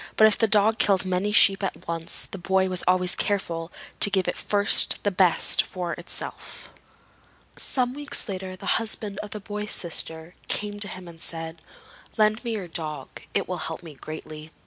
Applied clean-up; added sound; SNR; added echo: none; none; none; none.